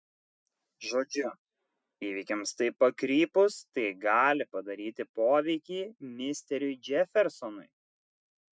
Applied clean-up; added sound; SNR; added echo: none; none; none; none.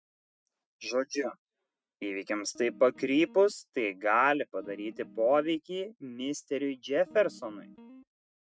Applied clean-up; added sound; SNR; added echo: neural mask model RNNoise.